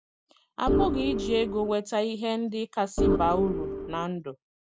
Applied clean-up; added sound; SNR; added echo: none; Organ; -2 dB; none.